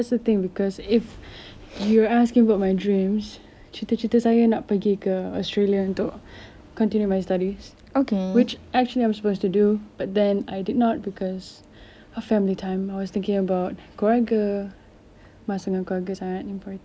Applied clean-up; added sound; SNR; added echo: none; none; none; none.